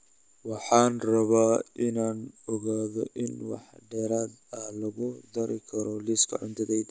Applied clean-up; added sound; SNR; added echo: none; none; none; none.